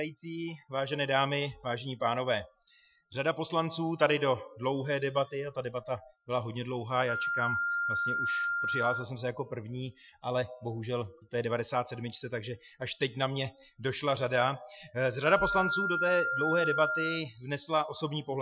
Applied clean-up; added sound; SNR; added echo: classical method Wiener filter.